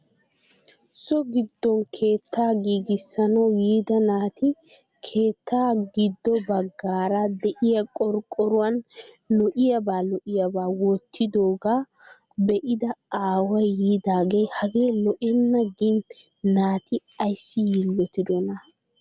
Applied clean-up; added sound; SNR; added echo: none; none; none; none.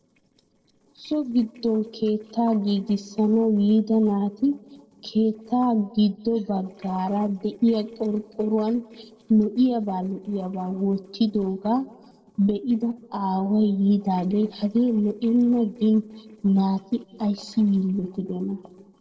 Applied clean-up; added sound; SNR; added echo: neural separator model SepFormer DNS4.